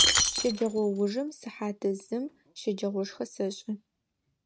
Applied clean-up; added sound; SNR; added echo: neural mask model RNNoise.